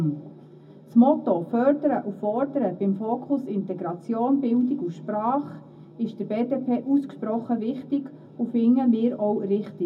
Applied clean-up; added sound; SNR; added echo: none; none; none; reverberation time 0.4 s.